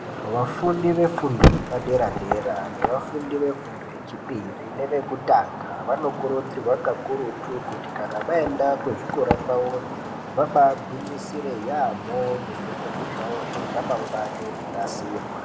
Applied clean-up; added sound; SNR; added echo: none; Traffic noise, roadway noise; 8 dB; reverberation time 0.5 s.